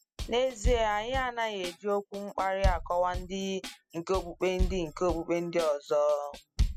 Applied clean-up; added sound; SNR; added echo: classical method spectral subtraction.